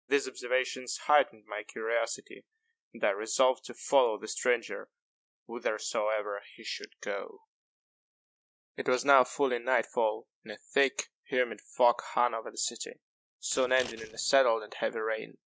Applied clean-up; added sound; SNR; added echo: neural mask model DeepFilterNet 3.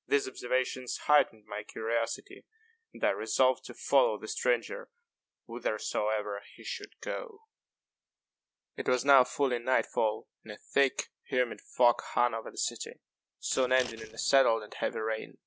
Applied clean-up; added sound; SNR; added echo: none; Scissors; 14 dB; none.